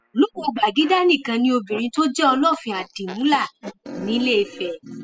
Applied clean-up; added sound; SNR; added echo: classical method spectral subtraction.